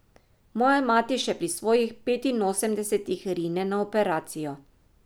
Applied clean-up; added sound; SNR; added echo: none; none; none; none.